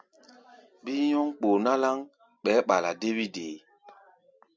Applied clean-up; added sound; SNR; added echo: none; none; none; none.